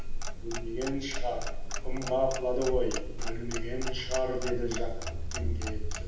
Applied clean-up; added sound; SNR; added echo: none; Clock; -3 dB; reverberation time 0.9 s.